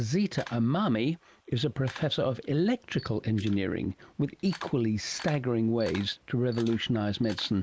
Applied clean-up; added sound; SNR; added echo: neural mask model Resemble Enhance denoiser.